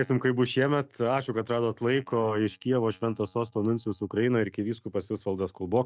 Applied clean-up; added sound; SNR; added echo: neural mask model DeepFilterNet 3.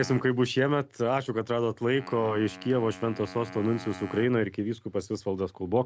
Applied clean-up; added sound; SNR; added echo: none; Wind instrument, woodwind instrument; 19 dB; none.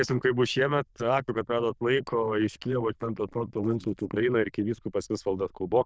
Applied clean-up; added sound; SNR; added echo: neural diffusion model UNIVERSE++.